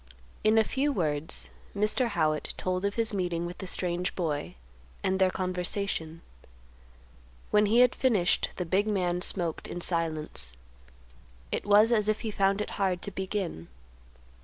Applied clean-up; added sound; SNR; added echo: none; none; none; none.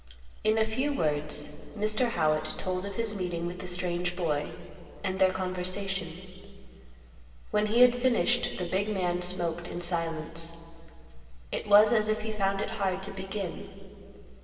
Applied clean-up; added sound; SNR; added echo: none; none; none; reverberation time 2.5 s.